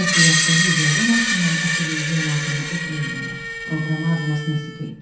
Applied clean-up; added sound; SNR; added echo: none; Screech; -1 dB; reverberation time 0.5 s.